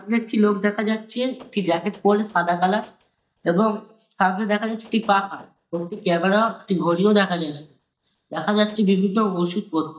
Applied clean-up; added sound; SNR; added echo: neural mask model DeepFilterNet 3.